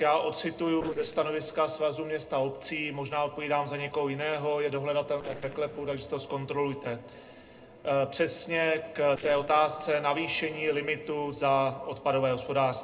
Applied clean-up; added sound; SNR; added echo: neural separator model SepFormer DNS4.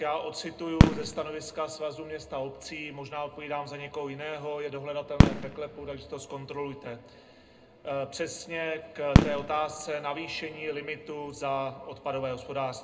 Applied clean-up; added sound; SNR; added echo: none; Fireworks; -4 dB; reverberation time 0.2 s.